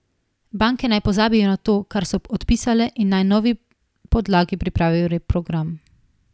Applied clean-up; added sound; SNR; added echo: none; none; none; none.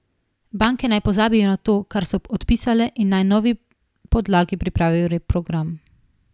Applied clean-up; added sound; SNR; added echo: none; Tap / Glass; 19 dB; none.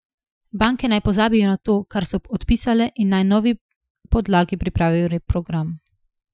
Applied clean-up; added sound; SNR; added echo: classical method Wiener filter.